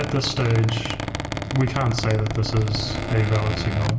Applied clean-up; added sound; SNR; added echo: none; Squeak; 5 dB; reverberation time 0.9 s.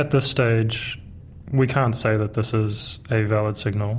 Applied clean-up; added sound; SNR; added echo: none; none; none; none.